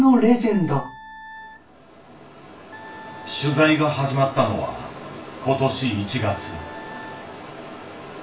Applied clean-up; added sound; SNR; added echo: none; Wind instrument, woodwind instrument; 19 dB; reverberation time 0.3 s.